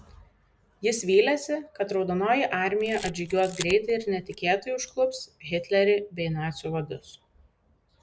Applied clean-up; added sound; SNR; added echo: none; Camera; 14 dB; none.